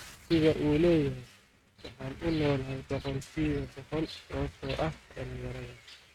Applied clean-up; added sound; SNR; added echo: neural mask model RNNoise.